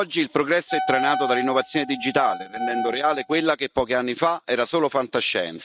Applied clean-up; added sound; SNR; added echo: neural mask model RNNoise.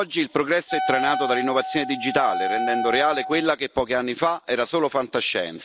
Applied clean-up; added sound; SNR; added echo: none; Wind instrument, woodwind instrument; 3 dB; none.